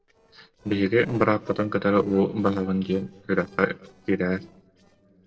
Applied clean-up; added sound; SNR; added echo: neural separator model SepFormer DNS4.